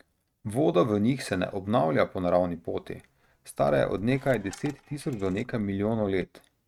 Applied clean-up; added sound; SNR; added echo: neural mask model RNNoise.